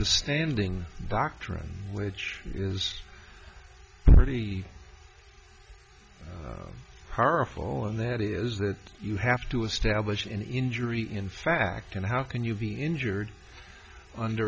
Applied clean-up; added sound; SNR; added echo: none; none; none; none.